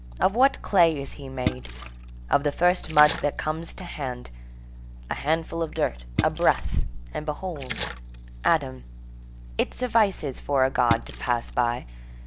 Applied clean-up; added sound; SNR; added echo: none; Splash, splatter; 12 dB; none.